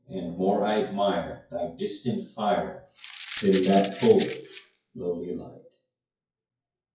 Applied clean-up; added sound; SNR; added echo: classical method WPE with log-MMSE.